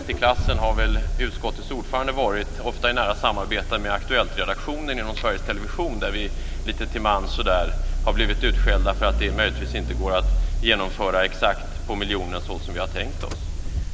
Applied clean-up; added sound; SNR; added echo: none; Accelerating, revving, vroom; 0 dB; none.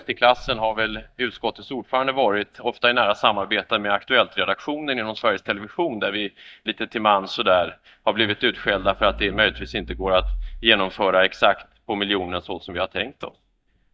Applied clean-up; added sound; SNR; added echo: neural mask model DeepFilterNet 3.